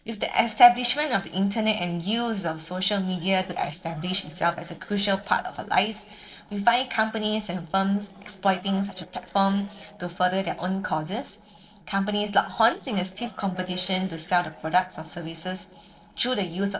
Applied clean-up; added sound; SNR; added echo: neural separator model SepFormer DNS4.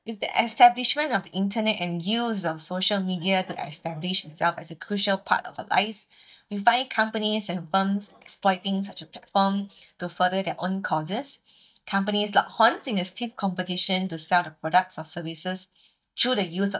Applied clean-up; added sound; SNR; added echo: neural mask model DeepFilterNet 3.